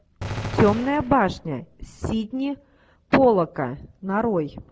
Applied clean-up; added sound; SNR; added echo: none; Gunshot, gunfire; 10 dB; none.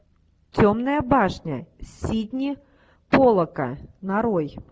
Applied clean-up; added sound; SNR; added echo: none; none; none; none.